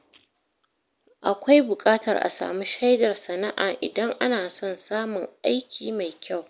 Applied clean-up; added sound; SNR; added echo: none; none; none; none.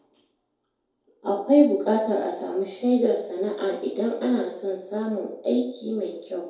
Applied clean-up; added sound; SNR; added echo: none; none; none; reverberation time 2.3 s.